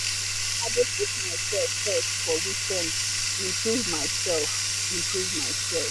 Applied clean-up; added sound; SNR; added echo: none; Bathtub (filling or washing); -5 dB; none.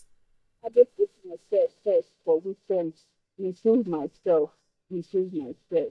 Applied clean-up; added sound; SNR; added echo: neural mask model DeepFilterNet 3.